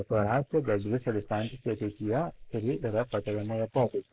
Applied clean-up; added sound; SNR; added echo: neural mask model Resemble Enhance denoiser.